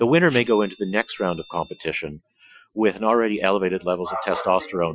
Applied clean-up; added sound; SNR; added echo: classical method Wiener filter.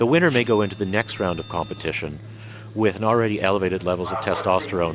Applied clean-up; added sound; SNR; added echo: none; Printer + Tools; 17 dB; none.